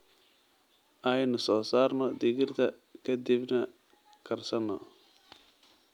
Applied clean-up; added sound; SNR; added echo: none; none; none; none.